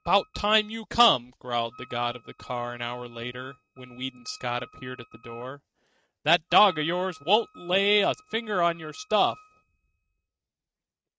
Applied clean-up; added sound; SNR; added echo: neural mask model RNNoise.